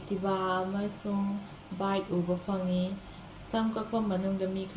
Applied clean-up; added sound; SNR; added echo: none; none; none; reverberation time 0.7 s.